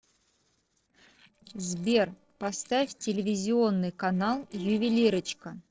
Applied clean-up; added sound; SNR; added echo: neural separator model SepFormer DNS4.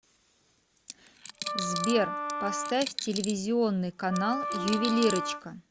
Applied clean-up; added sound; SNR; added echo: none; Wind instrument, woodwind instrument + Coin (dropping); 4 dB; none.